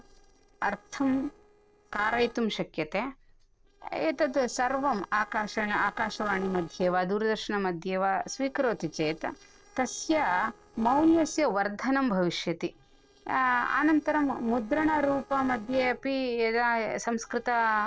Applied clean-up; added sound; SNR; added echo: neural separator model SepFormer DNS4.